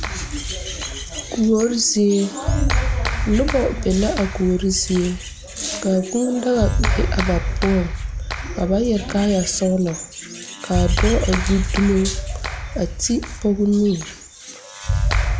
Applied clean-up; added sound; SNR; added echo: none; Clapping; 3 dB; none.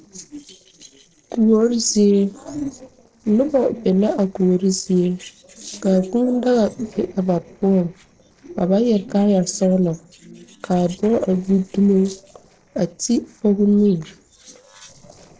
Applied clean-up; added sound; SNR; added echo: neural separator model SepFormer DNS4.